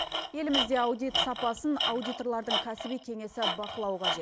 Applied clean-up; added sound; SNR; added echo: none; Tools; 1 dB; none.